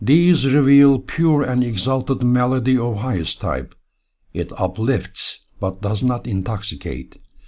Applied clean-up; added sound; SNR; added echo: none; none; none; none.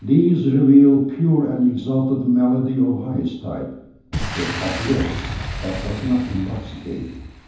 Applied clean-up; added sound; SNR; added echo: none; Boom; 13 dB; reverberation time 0.9 s.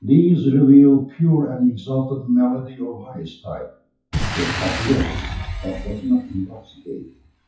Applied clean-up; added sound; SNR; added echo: classical method WPE with log-MMSE.